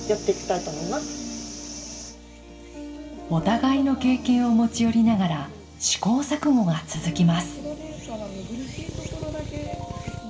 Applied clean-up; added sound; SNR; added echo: none; Drill; 10 dB; reverberation time 0.7 s.